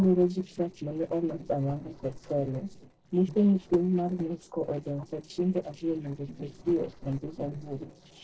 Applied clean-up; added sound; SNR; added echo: neural separator model SepFormer DNS4.